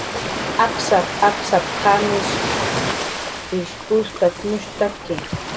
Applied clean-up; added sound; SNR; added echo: none; Ocean; 3 dB; none.